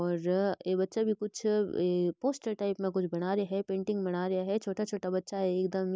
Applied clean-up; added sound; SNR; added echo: none; none; none; none.